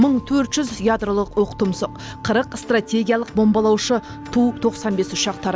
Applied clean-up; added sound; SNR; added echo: none; none; none; none.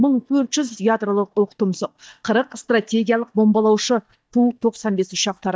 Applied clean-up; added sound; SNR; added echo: neural mask model DeepFilterNet 3.